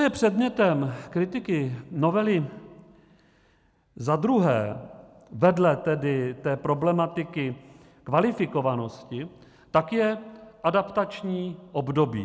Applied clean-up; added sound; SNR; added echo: none; none; none; none.